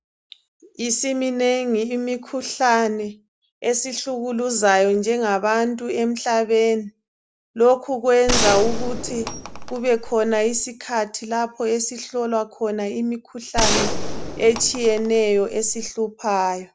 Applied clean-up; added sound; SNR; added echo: none; Gunshot, gunfire; 3 dB; none.